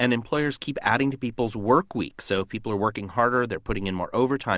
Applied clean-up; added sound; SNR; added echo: none; none; none; none.